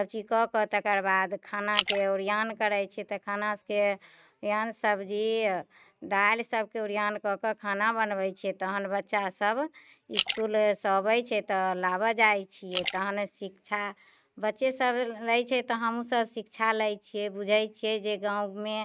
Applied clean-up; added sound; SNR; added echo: neural mask model RNNoise.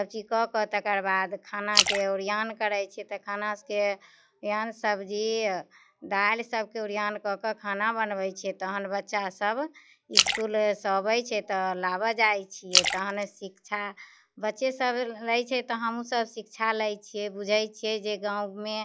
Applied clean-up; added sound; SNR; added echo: classical method log-MMSE.